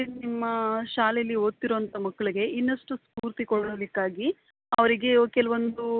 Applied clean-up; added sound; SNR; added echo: none; none; none; none.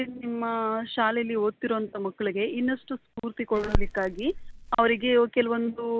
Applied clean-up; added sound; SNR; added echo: none; Crackle; 4 dB; none.